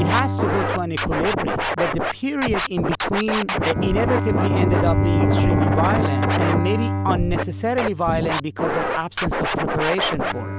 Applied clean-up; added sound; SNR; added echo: none; Bowed string instrument + Scratching (performance technique); -3 dB; none.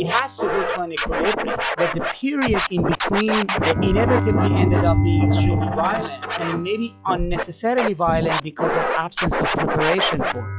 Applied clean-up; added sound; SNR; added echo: classical method log-MMSE.